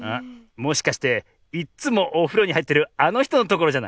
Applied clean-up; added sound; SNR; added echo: none; none; none; none.